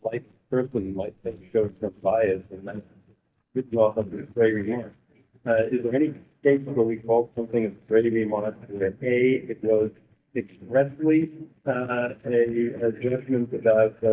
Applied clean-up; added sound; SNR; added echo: neural mask model DeepFilterNet 3.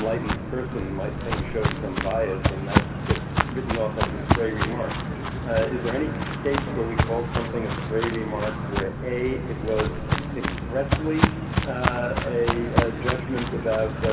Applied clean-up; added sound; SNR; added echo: none; Walk, footsteps; -2 dB; reverberation time 2.0 s.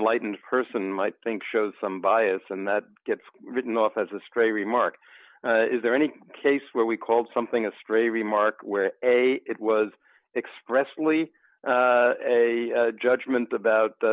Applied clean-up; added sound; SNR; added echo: none; none; none; none.